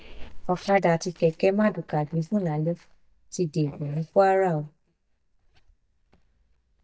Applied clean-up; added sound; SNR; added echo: neural mask model DeepFilterNet 3.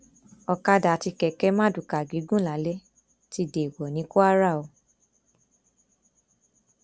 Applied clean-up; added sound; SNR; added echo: none; none; none; none.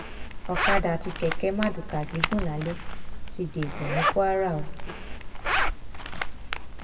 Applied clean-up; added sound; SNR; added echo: none; Zipper (clothing); -2 dB; reverberation time 0.9 s.